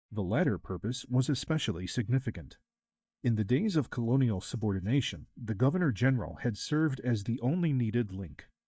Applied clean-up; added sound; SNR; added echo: neural mask model DeepFilterNet 3.